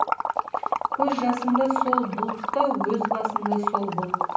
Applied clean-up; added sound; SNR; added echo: none; Liquid; -1 dB; reverberation time 0.6 s.